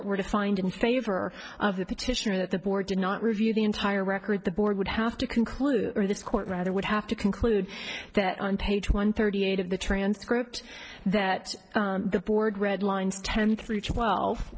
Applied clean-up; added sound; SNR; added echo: neural separator model SepFormer DNS4.